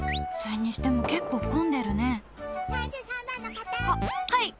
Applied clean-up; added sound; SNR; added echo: none; Fireworks; 14 dB; none.